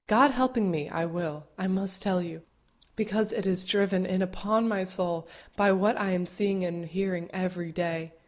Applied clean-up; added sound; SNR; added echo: none; none; none; none.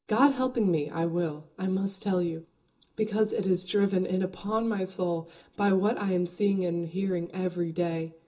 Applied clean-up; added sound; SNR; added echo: none; none; none; reverberation time 0.2 s.